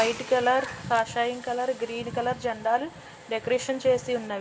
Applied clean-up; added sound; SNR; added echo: none; Hiss; 19 dB; reverberation time 0.3 s.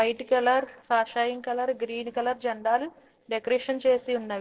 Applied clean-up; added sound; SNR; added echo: neural separator model SepFormer DNS4.